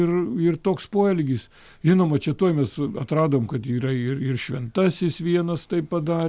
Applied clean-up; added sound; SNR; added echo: none; none; none; none.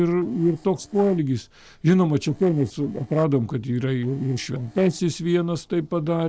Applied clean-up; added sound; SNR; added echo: neural separator model SepFormer DNS4.